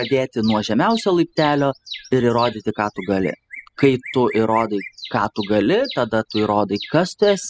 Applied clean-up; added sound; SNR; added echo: classical method spectral subtraction.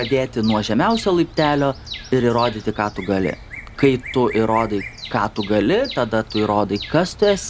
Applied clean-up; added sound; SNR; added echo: none; Bird vocalization, bird call, bird song; 15 dB; none.